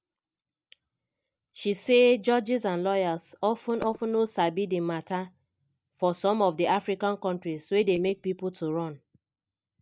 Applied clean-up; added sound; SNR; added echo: neural mask model DeepFilterNet 3.